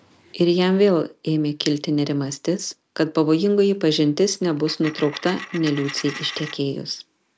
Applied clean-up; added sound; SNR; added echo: none; Coin (dropping); 14 dB; none.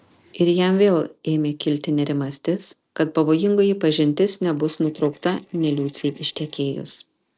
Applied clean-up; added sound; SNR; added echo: neural separator model SepFormer DNS4.